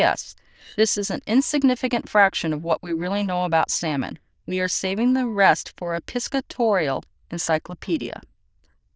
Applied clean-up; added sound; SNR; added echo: neural diffusion model UNIVERSE++.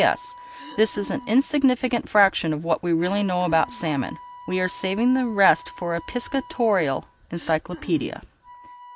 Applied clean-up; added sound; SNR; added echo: none; Cough + Wind instrument, woodwind instrument; 20 dB; none.